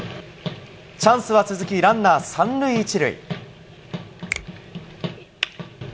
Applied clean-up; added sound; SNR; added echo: none; Finger snapping; 14 dB; none.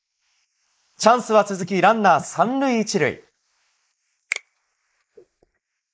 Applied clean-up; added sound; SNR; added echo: neural mask model Resemble Enhance denoiser.